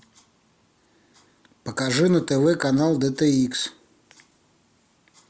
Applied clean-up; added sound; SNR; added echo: none; none; none; none.